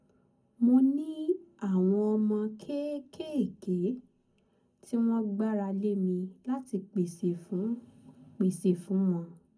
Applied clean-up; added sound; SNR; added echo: none; none; none; reverberation time 0.3 s.